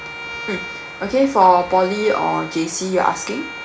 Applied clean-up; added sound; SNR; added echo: none; Bowed string instrument; 14 dB; reverberation time 0.4 s.